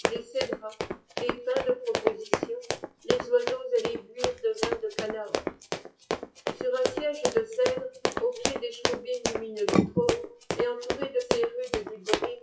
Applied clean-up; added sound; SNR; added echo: classical method WPE with log-MMSE.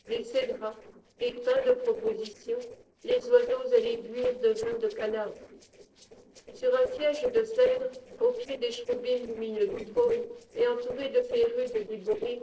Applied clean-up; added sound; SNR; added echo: neural separator model SepFormer DNS4.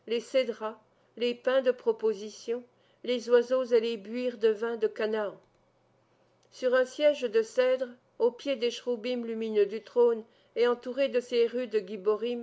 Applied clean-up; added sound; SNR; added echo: none; none; none; none.